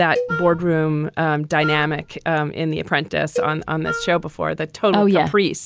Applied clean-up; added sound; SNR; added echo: none; Wind instrument, woodwind instrument + Cowbell; 10 dB; none.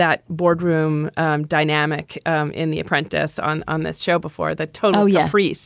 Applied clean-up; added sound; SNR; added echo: none; none; none; none.